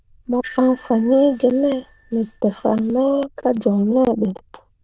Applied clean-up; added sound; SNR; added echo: neural diffusion model UNIVERSE++.